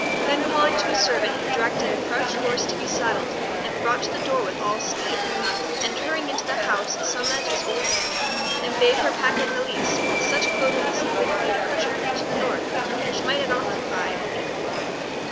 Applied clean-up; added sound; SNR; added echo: none; Subway, metro, underground; -3 dB; none.